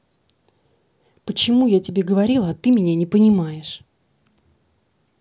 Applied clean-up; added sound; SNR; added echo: none; none; none; none.